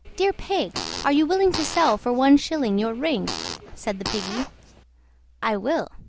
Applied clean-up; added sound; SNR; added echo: none; Fart; 11 dB; none.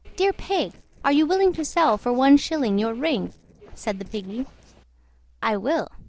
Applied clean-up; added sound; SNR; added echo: neural separator model SepFormer DNS4.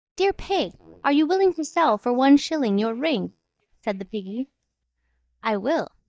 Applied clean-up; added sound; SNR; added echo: neural mask model DeepFilterNet 3.